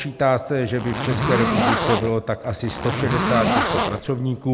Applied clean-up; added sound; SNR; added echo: none; Zipper (clothing); 0 dB; none.